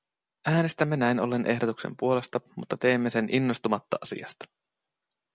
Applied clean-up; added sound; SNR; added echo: none; none; none; none.